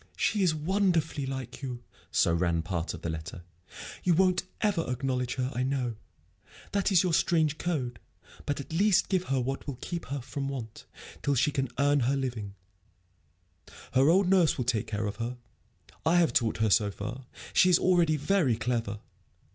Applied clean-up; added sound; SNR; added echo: none; none; none; none.